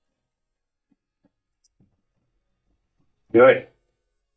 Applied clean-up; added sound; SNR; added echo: neural mask model DeepFilterNet 3.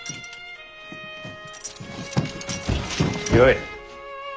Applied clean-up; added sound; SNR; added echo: none; none; none; none.